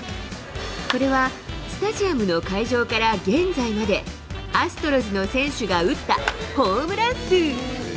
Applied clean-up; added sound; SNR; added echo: none; Tearing + Musical instrument; 20 dB; none.